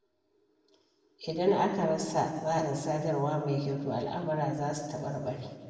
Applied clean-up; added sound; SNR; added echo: none; none; none; reverberation time 1.6 s.